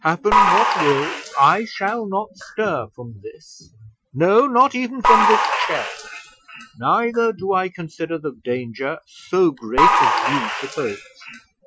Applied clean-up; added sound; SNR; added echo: classical method Wiener filter.